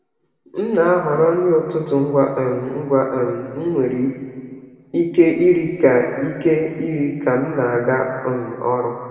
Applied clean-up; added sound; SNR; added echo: none; none; none; reverberation time 1.9 s.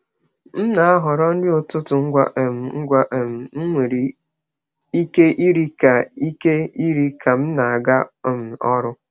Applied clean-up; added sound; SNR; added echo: none; none; none; none.